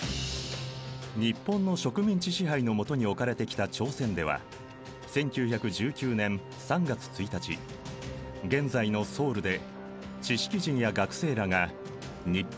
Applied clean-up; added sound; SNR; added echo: none; none; none; none.